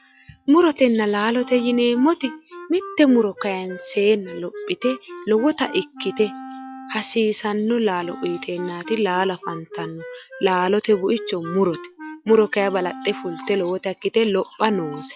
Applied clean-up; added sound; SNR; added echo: classical method log-MMSE.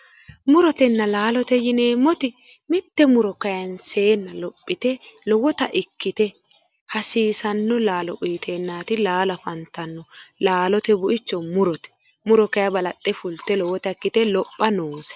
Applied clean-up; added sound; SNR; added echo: none; none; none; none.